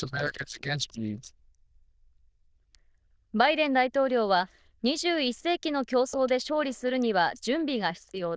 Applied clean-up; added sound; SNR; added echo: neural diffusion model UNIVERSE++.